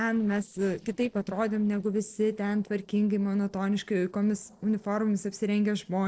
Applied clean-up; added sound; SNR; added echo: neural separator model SepFormer DNS4.